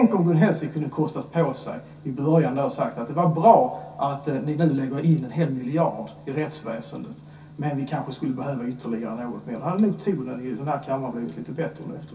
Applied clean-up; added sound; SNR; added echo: none; none; none; reverberation time 0.3 s.